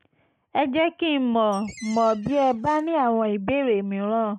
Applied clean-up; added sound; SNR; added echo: neural mask model RNNoise.